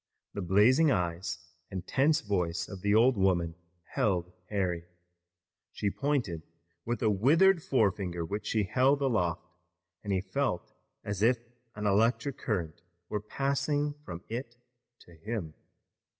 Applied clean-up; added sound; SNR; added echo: none; none; none; none.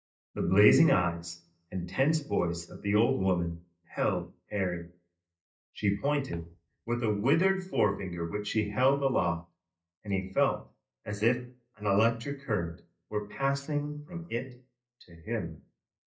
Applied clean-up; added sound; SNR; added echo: neural mask model DeepFilterNet 3.